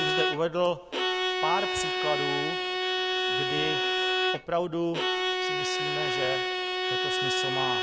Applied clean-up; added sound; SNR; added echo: none; Bowed string instrument; -5 dB; none.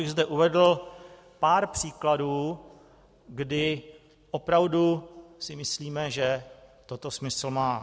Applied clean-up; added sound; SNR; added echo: none; none; none; none.